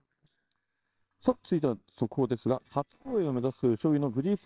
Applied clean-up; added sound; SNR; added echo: neural separator model SepFormer WHAMR!.